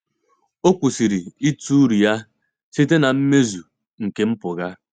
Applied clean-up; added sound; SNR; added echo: none; none; none; none.